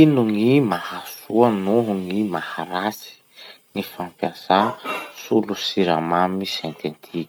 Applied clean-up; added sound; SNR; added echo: none; none; none; none.